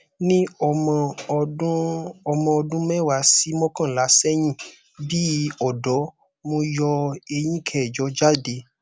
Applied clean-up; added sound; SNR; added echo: none; none; none; none.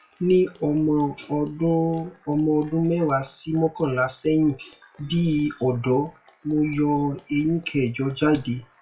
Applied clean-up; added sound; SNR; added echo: classical method WPE with log-MMSE.